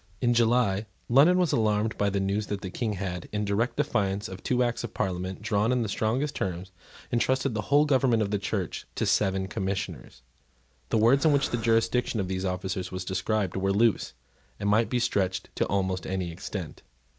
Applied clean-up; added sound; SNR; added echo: none; Breathing; 15 dB; none.